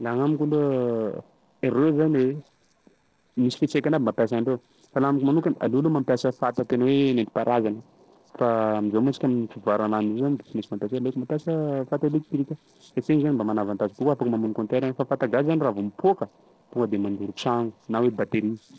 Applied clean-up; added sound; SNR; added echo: neural separator model SepFormer DNS4.